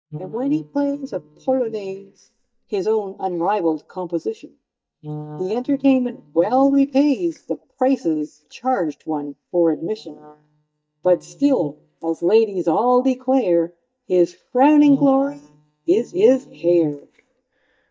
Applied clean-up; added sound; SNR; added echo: neural mask model DeepFilterNet 3.